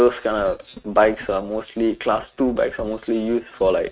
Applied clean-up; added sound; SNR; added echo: neural mask model RNNoise.